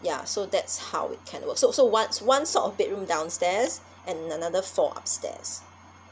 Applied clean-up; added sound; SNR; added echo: none; none; none; none.